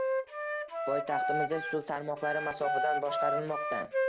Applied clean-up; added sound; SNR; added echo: none; Wind instrument, woodwind instrument; -2 dB; none.